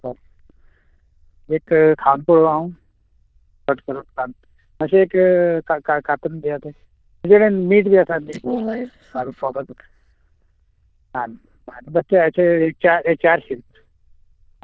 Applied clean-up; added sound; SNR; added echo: neural diffusion model UNIVERSE++.